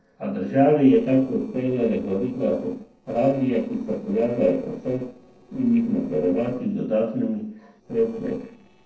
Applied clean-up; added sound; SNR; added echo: neural separator model SepFormer DNS4.